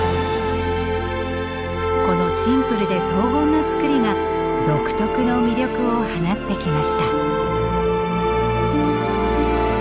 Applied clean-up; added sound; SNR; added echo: none; Wind instrument, woodwind instrument; 2 dB; none.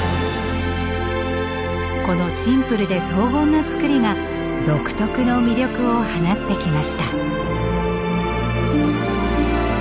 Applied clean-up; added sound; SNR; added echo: none; none; none; none.